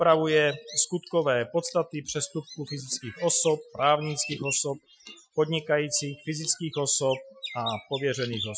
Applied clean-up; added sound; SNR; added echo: classical method Wiener filter.